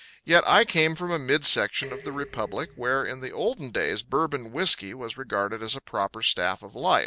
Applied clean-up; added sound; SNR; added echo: none; Dishes, pots, and pans; 17 dB; none.